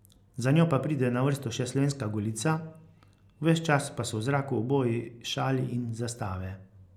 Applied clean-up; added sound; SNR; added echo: none; none; none; none.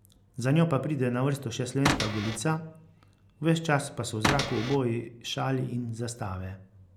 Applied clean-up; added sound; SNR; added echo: none; Cupboard open or close / Door; 1 dB; none.